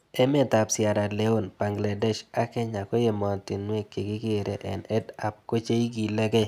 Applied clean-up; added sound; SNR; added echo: none; none; none; none.